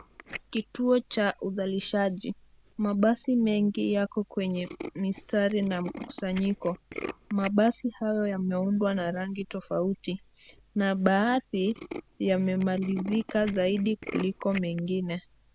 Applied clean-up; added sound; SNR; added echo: none; Tools; 17 dB; none.